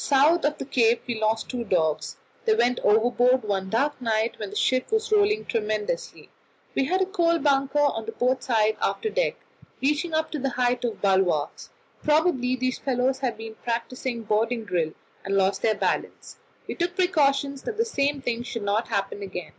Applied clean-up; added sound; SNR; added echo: none; none; none; none.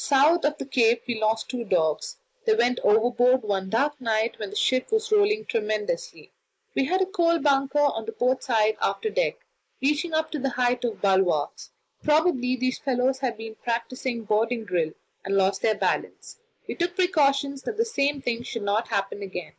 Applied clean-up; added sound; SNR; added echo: neural mask model Resemble Enhance denoiser.